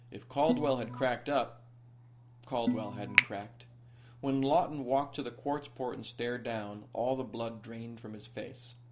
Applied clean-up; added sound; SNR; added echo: none; Organ + Finger snapping; 1 dB; none.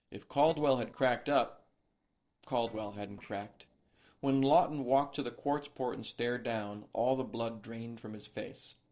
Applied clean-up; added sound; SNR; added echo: neural separator model SepFormer DNS4.